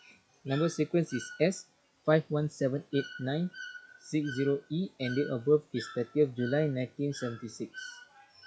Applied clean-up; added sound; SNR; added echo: classical method log-MMSE.